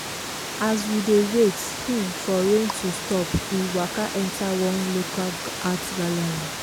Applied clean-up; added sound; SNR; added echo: none; Water; 7 dB; none.